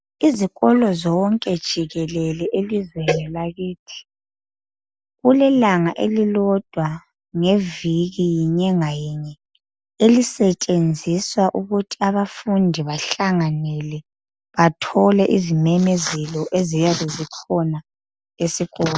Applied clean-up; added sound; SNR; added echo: none; none; none; none.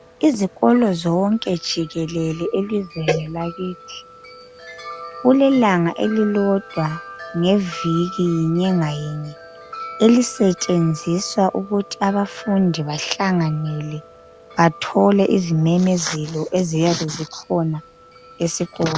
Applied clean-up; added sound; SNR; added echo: none; Wind chime; 18 dB; none.